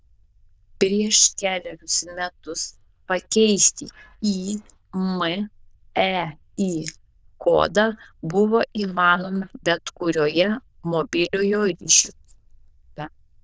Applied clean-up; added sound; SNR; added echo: neural diffusion model UNIVERSE++.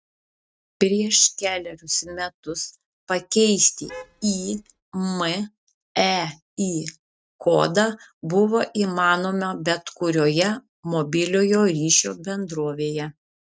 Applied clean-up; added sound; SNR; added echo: neural mask model RNNoise.